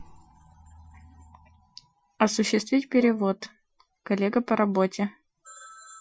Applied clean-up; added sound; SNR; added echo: classical method Wiener filter.